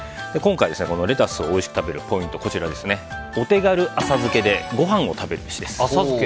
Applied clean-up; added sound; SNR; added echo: none; none; none; none.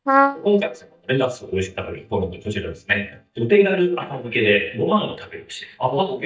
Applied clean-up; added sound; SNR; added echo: neural mask model DeepFilterNet 3.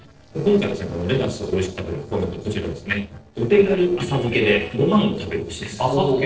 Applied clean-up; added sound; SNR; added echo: neural separator model SepFormer DNS4.